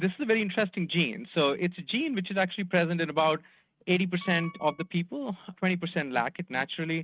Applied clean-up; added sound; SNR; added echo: neural mask model RNNoise.